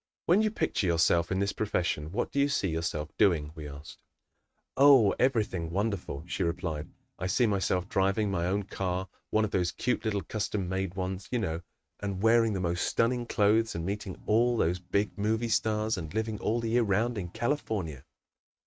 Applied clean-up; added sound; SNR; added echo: neural mask model RNNoise.